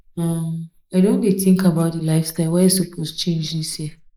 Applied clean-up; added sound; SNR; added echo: neural mask model Resemble Enhance denoiser.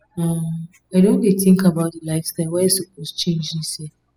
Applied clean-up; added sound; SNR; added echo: classical method spectral subtraction.